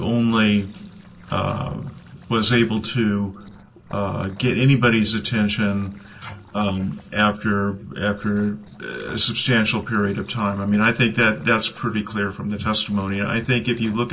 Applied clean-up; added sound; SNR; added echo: neural separator model SepFormer DNS4.